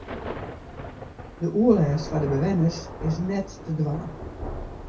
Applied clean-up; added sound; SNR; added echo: none; Thunder / Rain; 9 dB; reverberation time 0.3 s.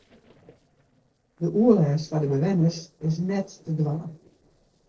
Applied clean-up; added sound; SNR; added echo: neural separator model SepFormer DNS4.